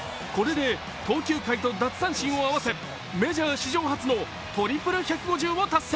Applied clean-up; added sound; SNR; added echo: none; none; none; none.